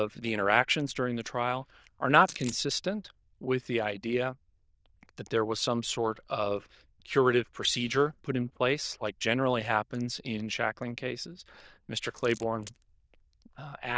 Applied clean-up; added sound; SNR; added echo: neural diffusion model UNIVERSE++.